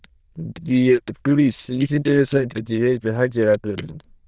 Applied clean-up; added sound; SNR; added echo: neural diffusion model UNIVERSE++.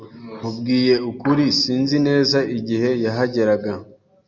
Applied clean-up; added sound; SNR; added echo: none; none; none; none.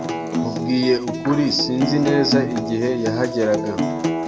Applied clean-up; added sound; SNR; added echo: none; Acoustic guitar; 3 dB; none.